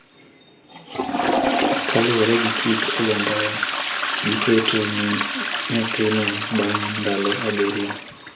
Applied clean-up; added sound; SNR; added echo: none; Toilet flush; 0 dB; reverberation time 0.3 s.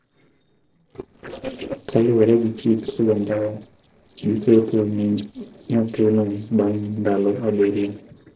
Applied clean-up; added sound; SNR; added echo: neural separator model SepFormer DNS4.